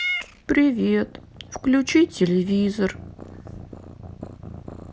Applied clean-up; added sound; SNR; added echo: none; Meow / Purr; 13 dB; none.